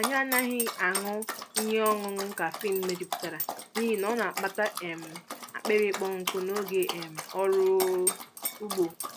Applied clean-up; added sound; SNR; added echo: none; Dog; 6 dB; none.